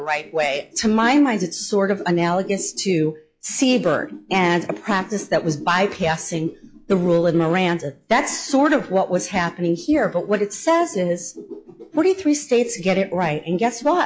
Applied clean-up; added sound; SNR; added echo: classical method log-MMSE.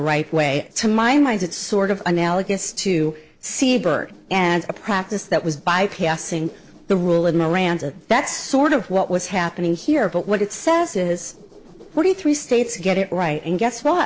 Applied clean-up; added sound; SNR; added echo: neural separator model SepFormer DNS4.